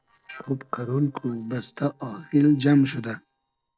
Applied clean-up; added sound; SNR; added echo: neural separator model SepFormer DNS4.